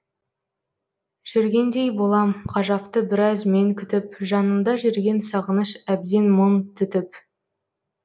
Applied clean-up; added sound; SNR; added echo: none; none; none; none.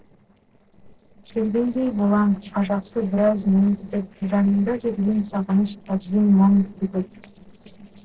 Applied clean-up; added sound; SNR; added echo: neural separator model SepFormer DNS4.